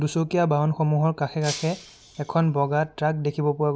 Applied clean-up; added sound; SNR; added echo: none; Shatter; 16 dB; none.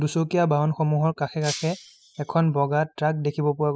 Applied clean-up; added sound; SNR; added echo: classical method spectral subtraction.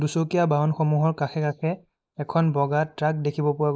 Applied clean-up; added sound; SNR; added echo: neural mask model Resemble Enhance denoiser.